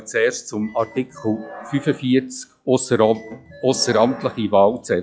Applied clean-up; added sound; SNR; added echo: classical method log-MMSE.